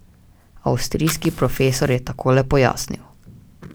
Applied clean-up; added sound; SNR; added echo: none; Fire; 20 dB; none.